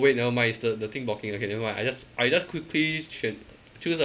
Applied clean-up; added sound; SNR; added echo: none; none; none; none.